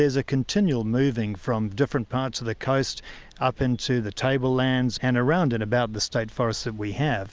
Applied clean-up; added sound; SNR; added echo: none; none; none; none.